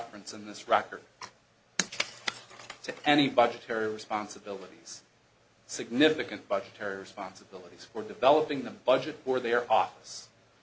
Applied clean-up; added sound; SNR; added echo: none; none; none; none.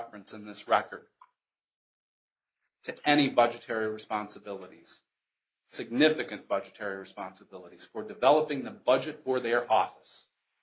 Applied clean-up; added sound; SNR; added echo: neural mask model Resemble Enhance denoiser.